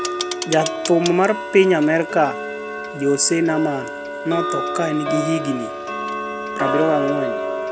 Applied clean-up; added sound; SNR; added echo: none; Tick-tock; 5 dB; none.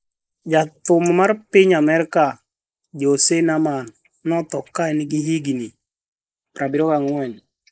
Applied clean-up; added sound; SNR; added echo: neural mask model Resemble Enhance denoiser.